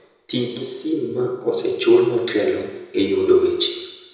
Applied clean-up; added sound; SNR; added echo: none; none; none; reverberation time 1.0 s.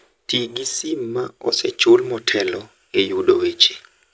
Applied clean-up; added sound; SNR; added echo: none; none; none; none.